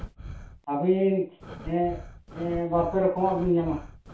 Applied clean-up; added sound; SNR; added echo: none; Breathing; 14 dB; reverberation time 0.3 s.